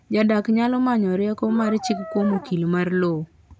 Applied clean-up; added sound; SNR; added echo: none; Brass instrument; 12 dB; none.